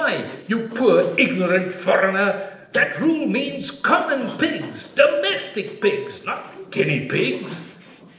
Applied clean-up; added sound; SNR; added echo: neural separator model SepFormer DNS4.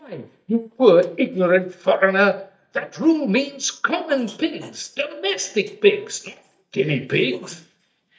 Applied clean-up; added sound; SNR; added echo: neural mask model DeepFilterNet 3.